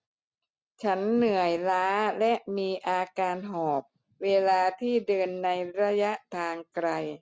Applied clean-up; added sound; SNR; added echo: none; none; none; none.